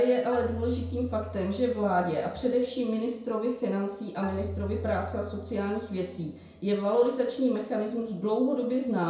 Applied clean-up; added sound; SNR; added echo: none; Marimba, xylophone; 13 dB; reverberation time 0.6 s.